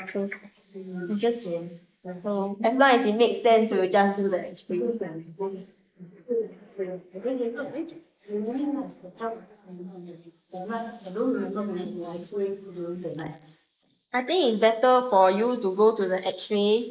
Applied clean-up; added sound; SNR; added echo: neural mask model Resemble Enhance denoiser.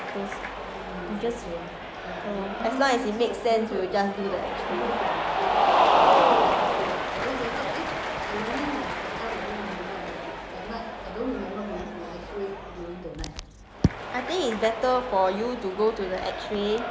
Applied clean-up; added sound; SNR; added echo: none; Cheering; -1 dB; none.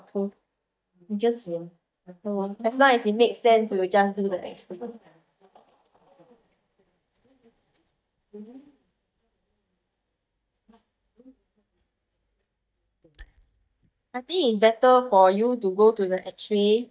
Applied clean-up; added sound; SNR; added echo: neural mask model DeepFilterNet 3.